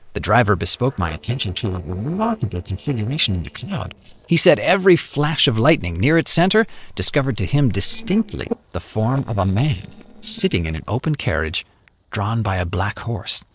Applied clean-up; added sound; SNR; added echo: neural separator model SepFormer DNS4.